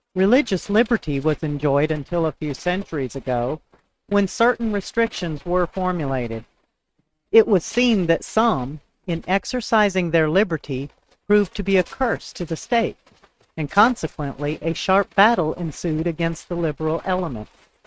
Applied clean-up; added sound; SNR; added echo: neural mask model RNNoise.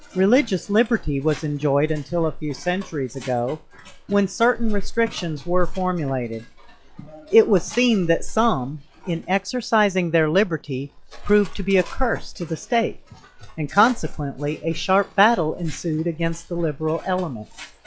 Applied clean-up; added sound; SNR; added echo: classical method log-MMSE.